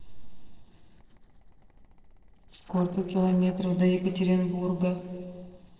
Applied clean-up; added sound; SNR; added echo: neural separator model SepFormer DNS4.